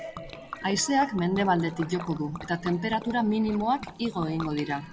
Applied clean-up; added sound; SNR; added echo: none; Liquid; 16 dB; none.